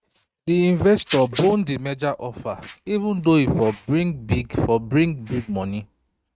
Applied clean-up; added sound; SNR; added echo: neural mask model RNNoise.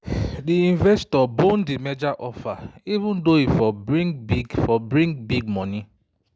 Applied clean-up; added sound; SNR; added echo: none; none; none; none.